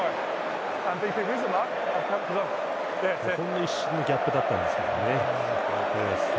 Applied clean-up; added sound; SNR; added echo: none; none; none; none.